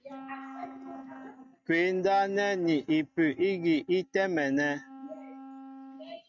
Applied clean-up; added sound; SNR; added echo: neural mask model RNNoise.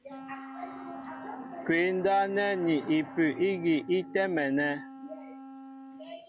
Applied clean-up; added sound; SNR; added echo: none; Wind instrument, woodwind instrument; 15 dB; none.